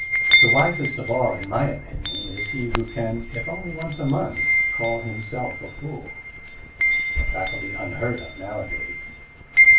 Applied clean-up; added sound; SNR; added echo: none; Wind chime; -5 dB; reverberation time 0.3 s.